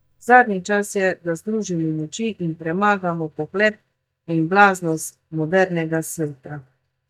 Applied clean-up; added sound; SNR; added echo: neural mask model DeepFilterNet 3.